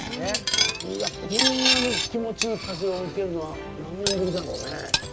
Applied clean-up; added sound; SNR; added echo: none; Cutlery, silverware; -1 dB; none.